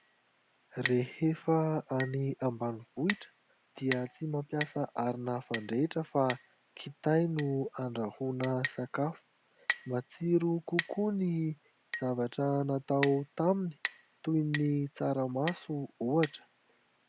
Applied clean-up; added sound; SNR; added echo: none; Chink, clink; 1 dB; none.